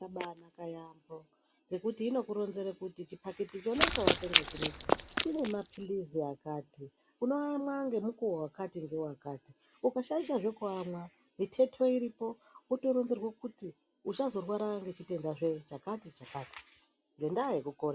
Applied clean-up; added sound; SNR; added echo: none; Run; -3 dB; none.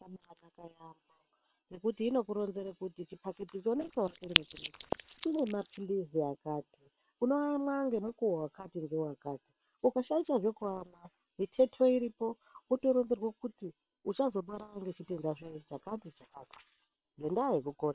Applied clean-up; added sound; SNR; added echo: neural separator model SepFormer WHAM!.